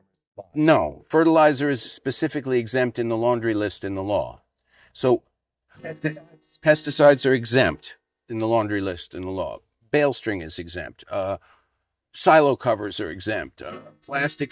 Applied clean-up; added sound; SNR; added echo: neural mask model DeepFilterNet 3.